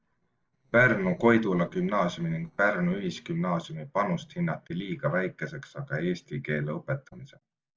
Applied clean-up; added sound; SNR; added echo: neural separator model SepFormer DNS4.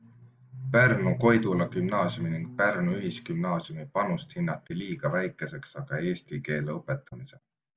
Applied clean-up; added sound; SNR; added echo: none; Bass guitar; 17 dB; none.